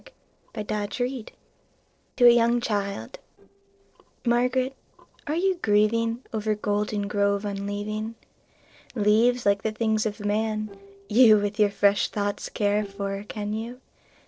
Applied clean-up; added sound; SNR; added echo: neural separator model SepFormer DNS4.